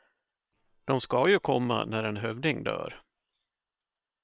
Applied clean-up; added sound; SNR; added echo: neural separator model SepFormer WHAM!.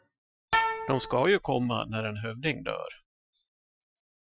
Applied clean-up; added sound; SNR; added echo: classical method Wiener filter.